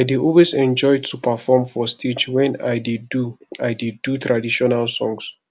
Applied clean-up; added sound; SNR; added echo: none; none; none; none.